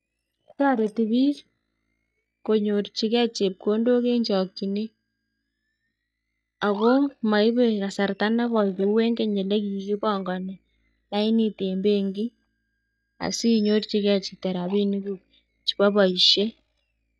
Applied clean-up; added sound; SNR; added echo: neural mask model DeepFilterNet 3.